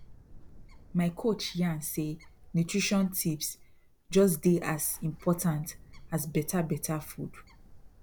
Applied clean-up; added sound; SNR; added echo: none; Bird; 18 dB; none.